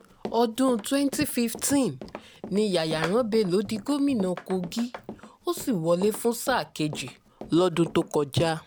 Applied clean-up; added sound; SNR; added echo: none; Run; 16 dB; none.